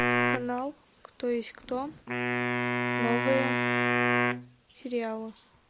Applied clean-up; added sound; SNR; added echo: none; Wind instrument, woodwind instrument; -5 dB; none.